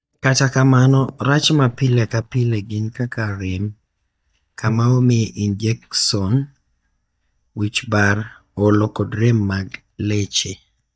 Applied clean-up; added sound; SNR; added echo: neural mask model DeepFilterNet 3.